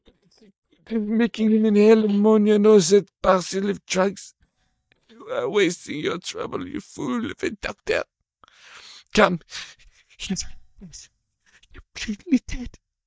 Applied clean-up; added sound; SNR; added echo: neural mask model DeepFilterNet 3.